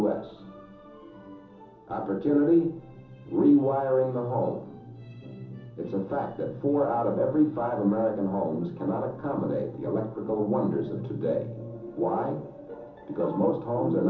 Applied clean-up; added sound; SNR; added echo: none; none; none; reverberation time 1.2 s.